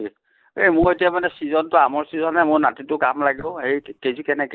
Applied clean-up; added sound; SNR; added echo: neural mask model DeepFilterNet 3.